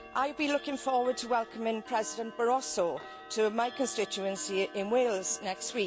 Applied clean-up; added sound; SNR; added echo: none; Clock; 16 dB; none.